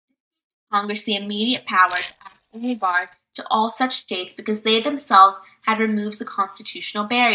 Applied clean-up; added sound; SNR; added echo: neural mask model DeepFilterNet 3.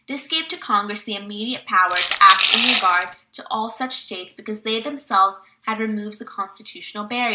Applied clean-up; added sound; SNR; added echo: none; Rattle / Rattle (instrument); -1 dB; none.